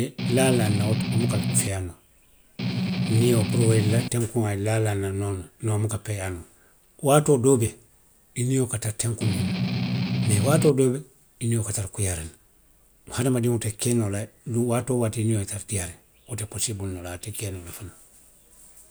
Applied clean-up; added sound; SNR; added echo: none; Strum; 0 dB; none.